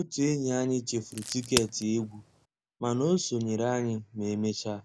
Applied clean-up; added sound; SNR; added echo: none; Crack; 7 dB; none.